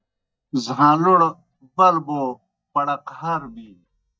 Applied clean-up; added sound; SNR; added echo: neural mask model DeepFilterNet 3.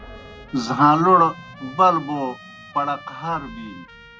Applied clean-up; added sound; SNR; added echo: none; Animal + Trumpet; 19 dB; none.